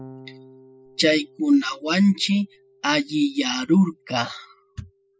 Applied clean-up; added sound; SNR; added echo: classical method spectral subtraction.